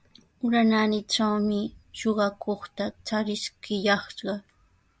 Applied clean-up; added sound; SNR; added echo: none; none; none; none.